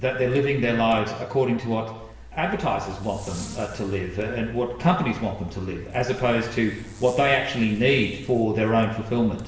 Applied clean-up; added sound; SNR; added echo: none; Zipper (clothing); 20 dB; reverberation time 0.9 s.